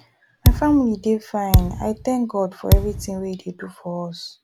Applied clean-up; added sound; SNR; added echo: none; Thump, thud; -3 dB; none.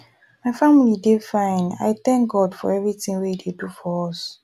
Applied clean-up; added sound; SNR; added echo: none; none; none; none.